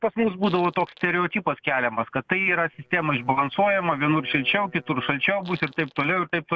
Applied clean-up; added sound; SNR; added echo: neural separator model SepFormer DNS4.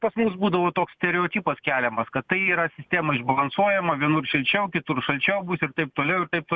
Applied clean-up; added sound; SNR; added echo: none; none; none; none.